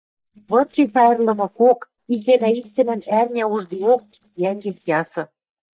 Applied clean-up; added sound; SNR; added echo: neural mask model DeepFilterNet 3.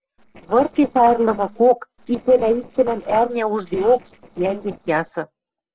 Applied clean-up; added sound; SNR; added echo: neural separator model SepFormer DNS4.